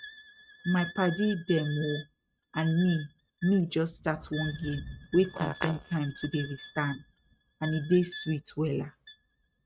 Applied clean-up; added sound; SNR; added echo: neural mask model RNNoise.